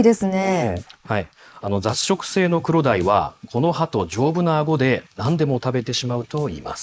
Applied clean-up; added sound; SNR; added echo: neural mask model Resemble Enhance denoiser.